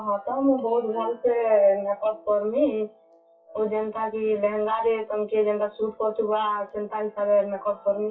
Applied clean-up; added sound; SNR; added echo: classical method WPE with log-MMSE.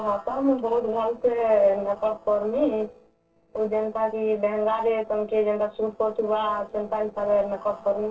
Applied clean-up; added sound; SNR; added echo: neural separator model SepFormer DNS4.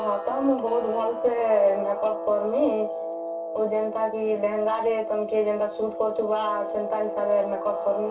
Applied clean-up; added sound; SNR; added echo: none; Guitar; 7 dB; reverberation time 0.2 s.